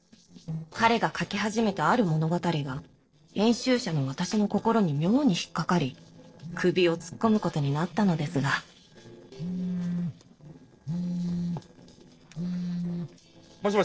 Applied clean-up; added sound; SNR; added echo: neural separator model SepFormer DNS4.